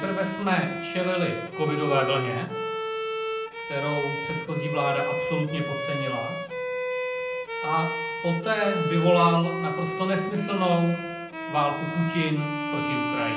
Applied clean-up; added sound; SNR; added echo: none; Bowed string instrument; 4 dB; reverberation time 0.6 s.